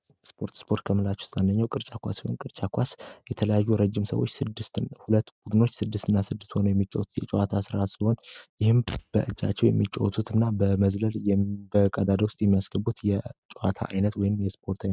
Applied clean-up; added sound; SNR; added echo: neural mask model RNNoise.